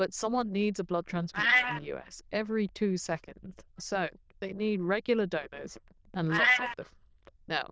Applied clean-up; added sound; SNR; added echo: neural diffusion model UNIVERSE++.